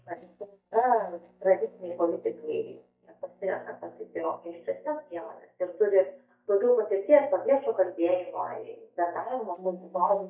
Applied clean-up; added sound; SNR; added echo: neural mask model DeepFilterNet 3.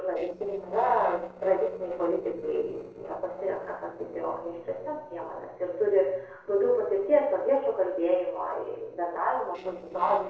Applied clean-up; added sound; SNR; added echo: neural separator model SepFormer DNS4.